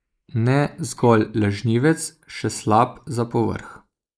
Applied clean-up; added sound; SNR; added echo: neural mask model Resemble Enhance denoiser.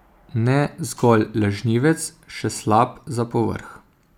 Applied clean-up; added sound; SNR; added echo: none; none; none; none.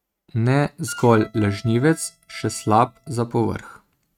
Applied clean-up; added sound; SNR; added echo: neural mask model RNNoise.